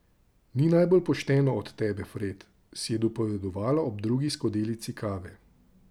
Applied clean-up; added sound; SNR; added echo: none; none; none; none.